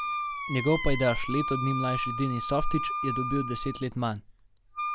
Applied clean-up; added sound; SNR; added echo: none; Wind instrument, woodwind instrument; 4 dB; none.